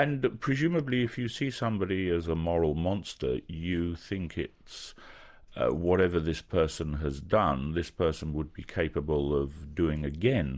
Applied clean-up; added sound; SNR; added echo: none; none; none; none.